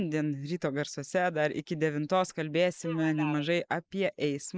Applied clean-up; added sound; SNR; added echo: neural mask model Resemble Enhance denoiser.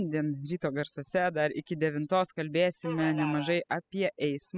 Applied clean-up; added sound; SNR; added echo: classical method spectral subtraction.